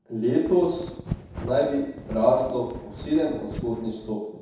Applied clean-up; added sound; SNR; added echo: none; Wind; 12 dB; reverberation time 1.0 s.